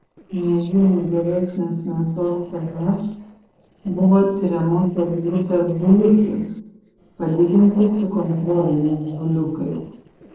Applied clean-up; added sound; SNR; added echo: neural separator model SepFormer DNS4.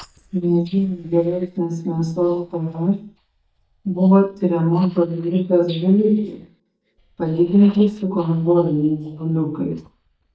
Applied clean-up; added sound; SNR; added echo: neural mask model DeepFilterNet 3.